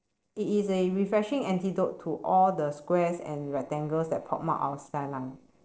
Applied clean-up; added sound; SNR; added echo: neural separator model SepFormer DNS4.